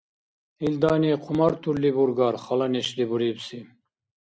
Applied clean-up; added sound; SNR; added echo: none; none; none; none.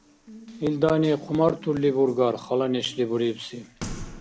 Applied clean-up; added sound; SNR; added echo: none; Water tap, faucet; 17 dB; none.